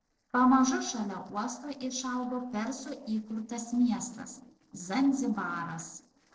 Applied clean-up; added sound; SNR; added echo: neural separator model SepFormer DNS4.